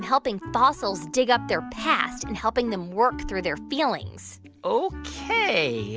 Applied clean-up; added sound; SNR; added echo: none; none; none; none.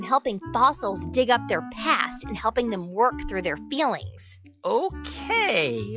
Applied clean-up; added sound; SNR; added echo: classical method log-MMSE.